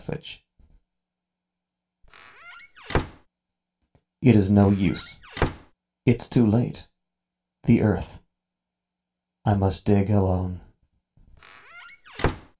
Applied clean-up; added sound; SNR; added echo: none; Squeak / Slam / Wood; 6 dB; reverberation time 0.2 s.